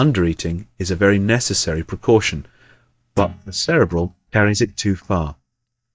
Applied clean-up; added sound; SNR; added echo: neural mask model DeepFilterNet 3.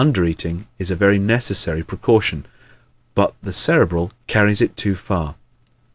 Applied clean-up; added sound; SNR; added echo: none; none; none; none.